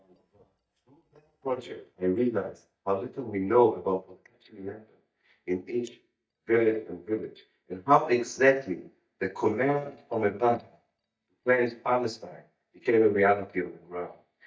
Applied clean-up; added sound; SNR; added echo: neural mask model DeepFilterNet 3.